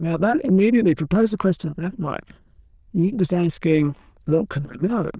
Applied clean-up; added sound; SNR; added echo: neural diffusion model UNIVERSE++.